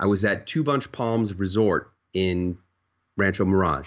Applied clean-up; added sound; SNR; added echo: none; none; none; none.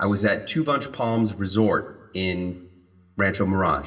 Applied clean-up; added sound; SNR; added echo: none; none; none; reverberation time 0.8 s.